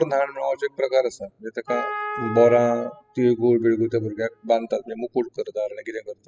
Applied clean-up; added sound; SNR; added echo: classical method spectral subtraction.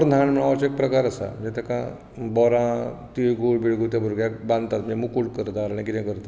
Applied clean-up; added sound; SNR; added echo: none; none; none; none.